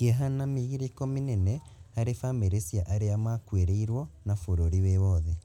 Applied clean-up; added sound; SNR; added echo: none; none; none; none.